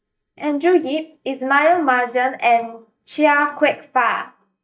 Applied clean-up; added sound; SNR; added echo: neural mask model DeepFilterNet 3.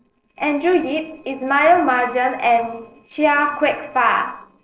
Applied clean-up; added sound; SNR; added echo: neural separator model SepFormer DNS4.